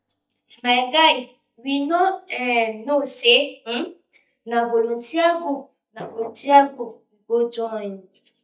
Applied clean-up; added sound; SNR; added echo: neural mask model DeepFilterNet 3.